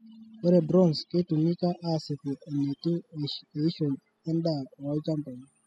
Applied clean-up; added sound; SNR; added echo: classical method spectral subtraction.